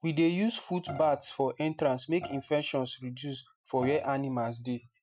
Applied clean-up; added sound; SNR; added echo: neural mask model RNNoise.